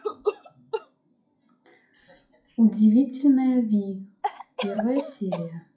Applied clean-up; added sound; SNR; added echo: classical method WPE with log-MMSE.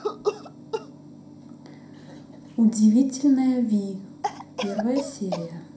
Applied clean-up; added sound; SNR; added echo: none; Cough; 11 dB; reverberation time 0.5 s.